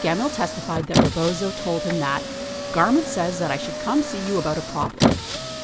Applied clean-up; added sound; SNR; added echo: none; Squeak; 1 dB; none.